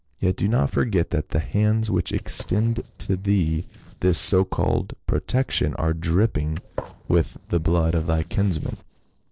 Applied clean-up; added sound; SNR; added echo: neural separator model SepFormer DNS4.